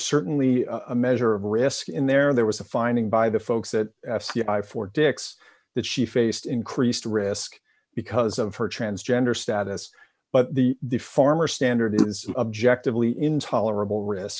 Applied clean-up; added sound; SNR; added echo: none; none; none; none.